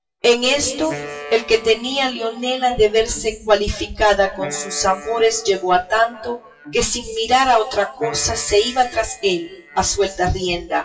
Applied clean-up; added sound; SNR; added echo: classical method WPE with log-MMSE.